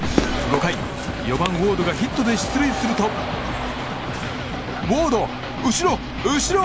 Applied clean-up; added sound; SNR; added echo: none; Run; 9 dB; none.